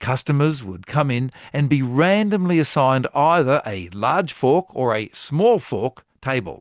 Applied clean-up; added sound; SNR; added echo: none; none; none; none.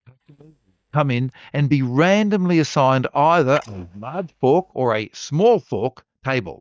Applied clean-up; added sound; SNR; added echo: neural mask model DeepFilterNet 3.